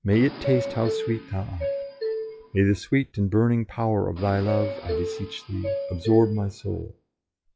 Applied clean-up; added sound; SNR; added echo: classical method log-MMSE.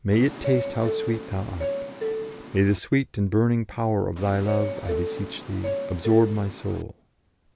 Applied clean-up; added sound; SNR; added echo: none; Subway, metro, underground; 6 dB; none.